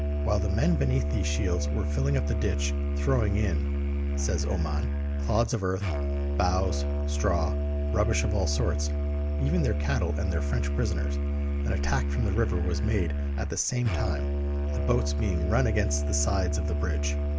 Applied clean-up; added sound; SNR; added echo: none; Musical instrument; -3 dB; none.